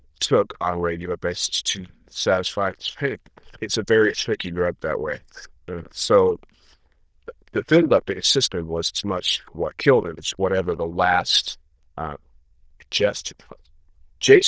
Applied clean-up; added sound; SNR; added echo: neural diffusion model UNIVERSE++.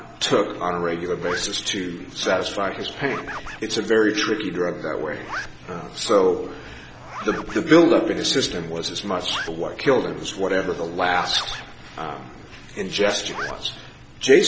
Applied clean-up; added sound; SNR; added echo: none; Zipper (clothing); 16 dB; none.